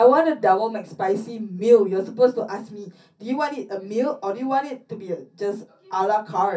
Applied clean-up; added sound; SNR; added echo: none; none; none; reverberation time 0.3 s.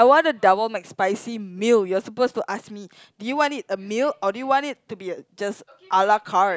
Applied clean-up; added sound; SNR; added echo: none; none; none; none.